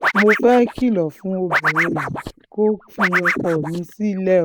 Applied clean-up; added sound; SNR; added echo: neural mask model Resemble Enhance denoiser.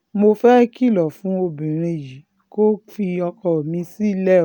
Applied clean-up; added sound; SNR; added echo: none; none; none; none.